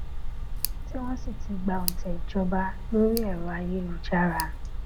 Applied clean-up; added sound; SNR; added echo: none; Tick; 0 dB; none.